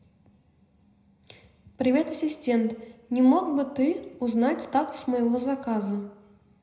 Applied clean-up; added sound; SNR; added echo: none; none; none; reverberation time 0.8 s.